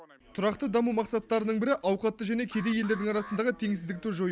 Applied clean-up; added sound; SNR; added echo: none; Alarm; 18 dB; none.